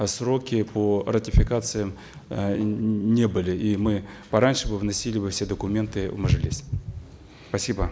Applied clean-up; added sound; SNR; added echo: none; none; none; none.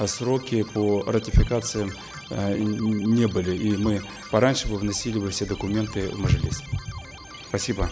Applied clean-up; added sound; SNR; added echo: none; Keyboard (musical); 18 dB; none.